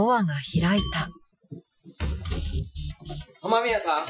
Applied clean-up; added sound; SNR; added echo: classical method Wiener filter.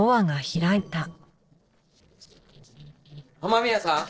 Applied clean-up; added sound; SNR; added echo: neural separator model SepFormer DNS4.